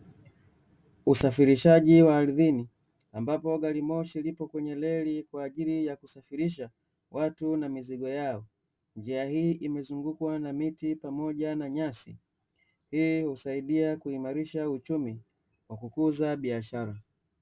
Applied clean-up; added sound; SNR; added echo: none; none; none; none.